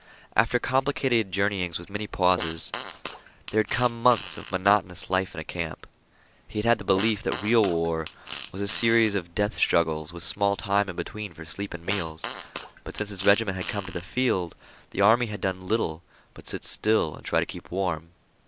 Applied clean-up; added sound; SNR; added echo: none; Fart; 11 dB; none.